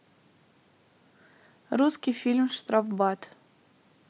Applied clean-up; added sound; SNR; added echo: none; none; none; none.